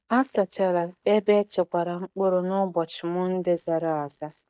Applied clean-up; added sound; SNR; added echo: neural mask model DeepFilterNet 3.